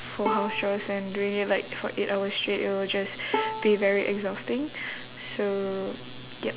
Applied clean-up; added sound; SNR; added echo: none; Bowed string instrument; 9 dB; none.